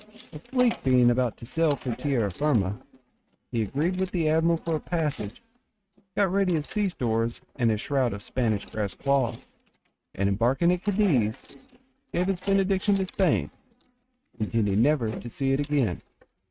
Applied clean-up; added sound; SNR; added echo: neural mask model RNNoise.